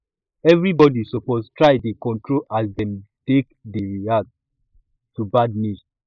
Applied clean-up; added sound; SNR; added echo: neural mask model Resemble Enhance denoiser.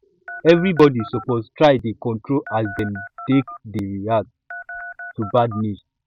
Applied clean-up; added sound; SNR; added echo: none; Telephone; 14 dB; none.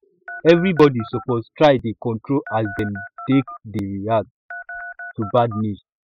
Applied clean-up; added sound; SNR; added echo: classical method spectral subtraction.